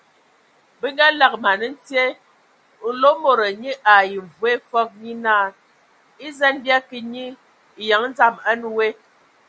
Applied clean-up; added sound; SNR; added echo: none; none; none; none.